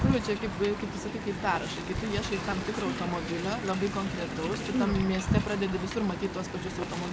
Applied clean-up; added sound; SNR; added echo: none; Wind; 2 dB; none.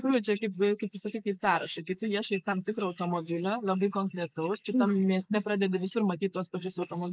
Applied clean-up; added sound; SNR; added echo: neural mask model Resemble Enhance denoiser.